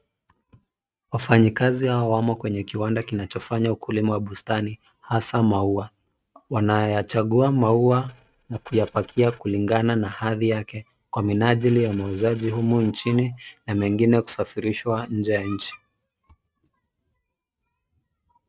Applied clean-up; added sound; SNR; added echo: neural mask model RNNoise.